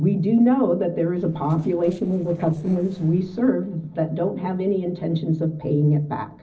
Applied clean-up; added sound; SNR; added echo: neural separator model SepFormer DNS4.